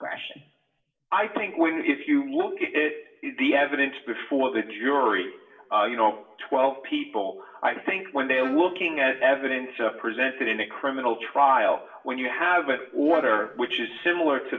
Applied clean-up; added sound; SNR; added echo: none; Trumpet; 17 dB; reverberation time 0.6 s.